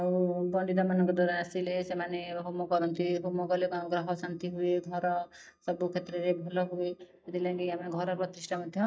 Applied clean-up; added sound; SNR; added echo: neural mask model DeepFilterNet 3.